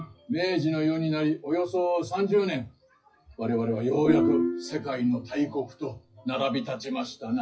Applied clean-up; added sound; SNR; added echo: classical method WPE with log-MMSE.